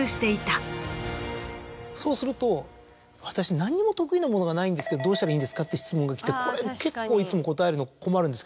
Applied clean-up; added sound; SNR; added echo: none; none; none; none.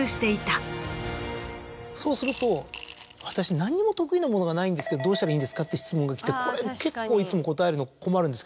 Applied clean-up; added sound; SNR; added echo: none; Coin (dropping) / Glass; 9 dB; none.